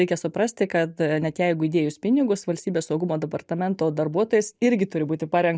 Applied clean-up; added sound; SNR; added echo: none; none; none; none.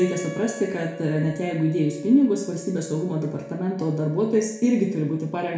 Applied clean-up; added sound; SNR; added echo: none; Wind instrument, woodwind instrument; 17 dB; reverberation time 0.6 s.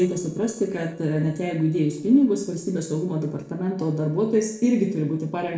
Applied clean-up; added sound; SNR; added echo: neural separator model SepFormer DNS4.